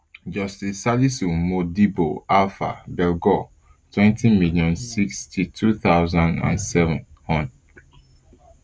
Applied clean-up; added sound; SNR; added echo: none; none; none; none.